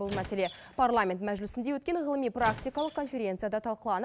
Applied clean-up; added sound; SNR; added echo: none; Squeak; 14 dB; none.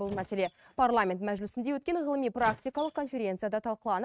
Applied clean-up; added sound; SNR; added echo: neural mask model RNNoise.